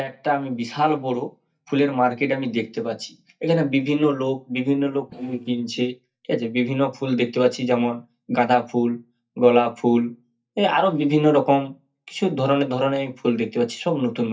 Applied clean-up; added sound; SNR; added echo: neural mask model DeepFilterNet 3.